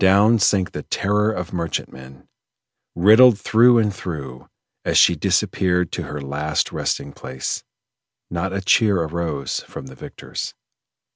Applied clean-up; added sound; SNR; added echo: none; none; none; none.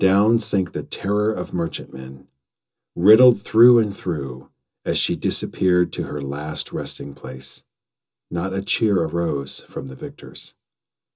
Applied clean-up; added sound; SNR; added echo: none; none; none; reverberation time 0.2 s.